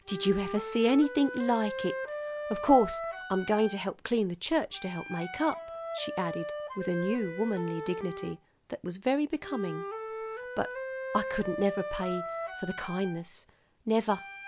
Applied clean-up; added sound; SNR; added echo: none; Wind instrument, woodwind instrument; 8 dB; none.